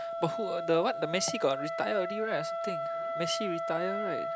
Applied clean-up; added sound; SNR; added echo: none; Wind instrument, woodwind instrument; 2 dB; none.